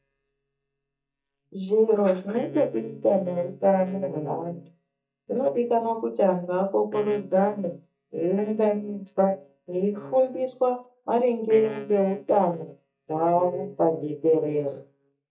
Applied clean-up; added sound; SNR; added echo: neural mask model DeepFilterNet 3.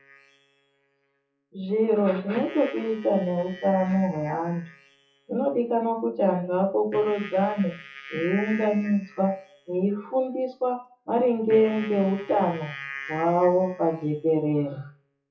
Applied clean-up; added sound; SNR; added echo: classical method WPE with log-MMSE.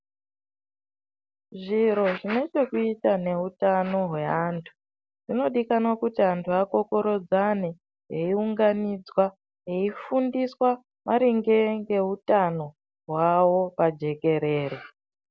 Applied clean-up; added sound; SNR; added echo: none; none; none; none.